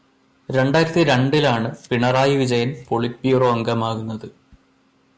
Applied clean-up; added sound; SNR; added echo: none; none; none; none.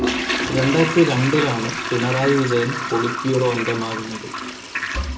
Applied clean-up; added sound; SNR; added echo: none; Toilet flush; 4 dB; reverberation time 0.2 s.